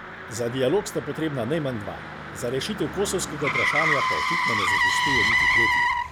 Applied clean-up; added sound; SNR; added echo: none; Motor vehicle (road); -4 dB; none.